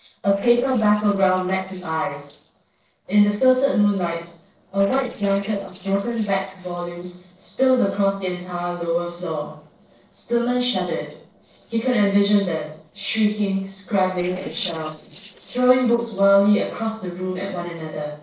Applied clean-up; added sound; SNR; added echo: neural separator model SepFormer DNS4.